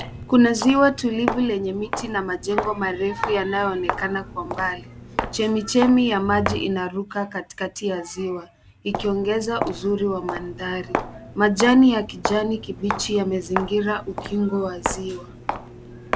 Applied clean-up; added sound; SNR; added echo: none; Walk, footsteps; 9 dB; none.